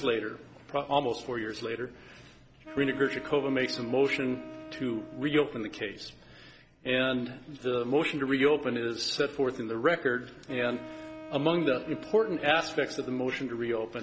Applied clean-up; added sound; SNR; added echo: none; Wind instrument, woodwind instrument; 15 dB; none.